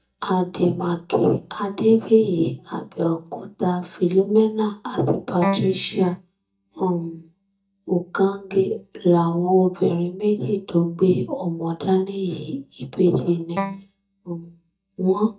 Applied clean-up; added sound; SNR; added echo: neural mask model DeepFilterNet 3.